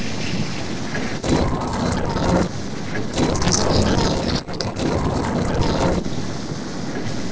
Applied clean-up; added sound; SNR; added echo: neural separator model SepFormer DNS4.